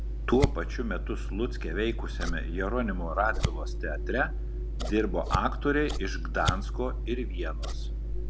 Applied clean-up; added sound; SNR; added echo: none; Scissors; -1 dB; none.